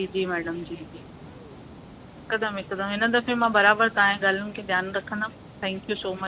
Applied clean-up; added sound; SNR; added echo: none; Water; 18 dB; none.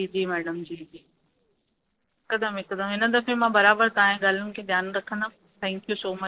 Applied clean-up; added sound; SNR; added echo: neural separator model SepFormer DNS4.